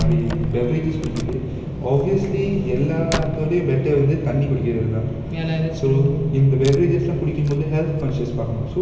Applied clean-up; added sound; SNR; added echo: none; Wood; 13 dB; reverberation time 0.3 s.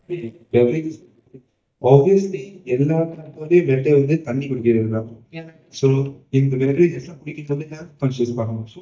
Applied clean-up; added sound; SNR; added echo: neural mask model DeepFilterNet 3.